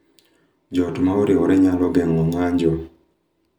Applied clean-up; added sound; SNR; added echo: none; none; none; none.